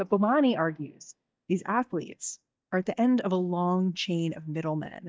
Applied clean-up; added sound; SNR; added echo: neural mask model DeepFilterNet 3.